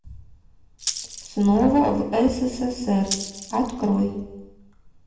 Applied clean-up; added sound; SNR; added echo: none; Rattle (instrument); 11 dB; reverberation time 0.9 s.